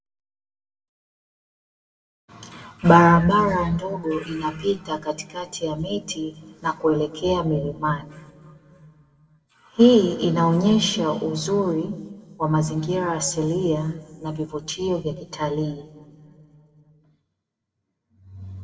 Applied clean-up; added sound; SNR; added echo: none; none; none; reverberation time 1.7 s.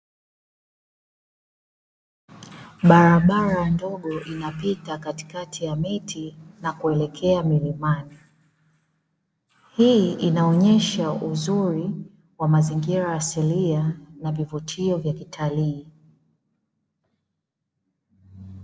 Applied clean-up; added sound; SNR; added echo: none; none; none; none.